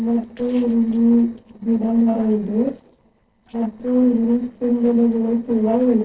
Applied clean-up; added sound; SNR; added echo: neural separator model SepFormer DNS4.